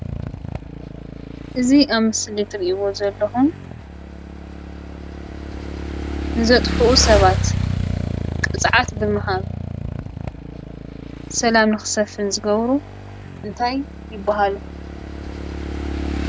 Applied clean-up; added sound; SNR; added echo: none; Motorcycle / Engine; 5 dB; none.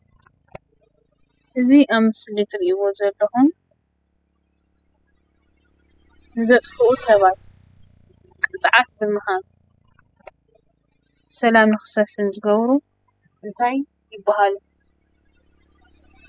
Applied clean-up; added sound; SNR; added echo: classical method spectral subtraction.